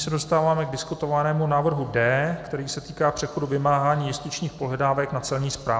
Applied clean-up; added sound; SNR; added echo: none; none; none; none.